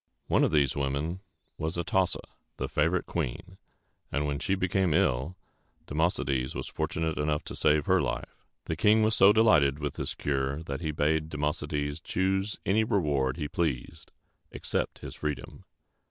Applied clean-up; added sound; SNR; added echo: none; none; none; none.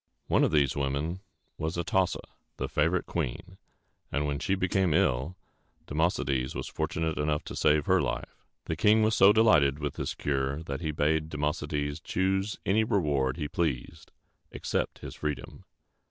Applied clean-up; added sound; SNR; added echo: none; Hi-hat; 15 dB; none.